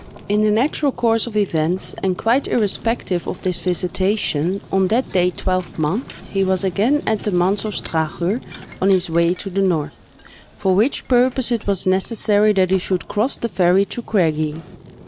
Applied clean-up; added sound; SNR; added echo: none; Fire + Knock; 19 dB; none.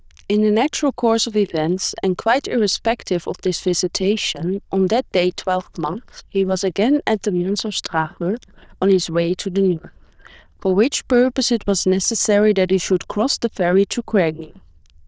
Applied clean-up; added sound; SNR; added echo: neural diffusion model UNIVERSE++.